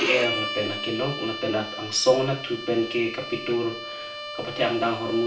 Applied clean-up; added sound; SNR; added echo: none; Bowed string instrument; 7 dB; reverberation time 0.4 s.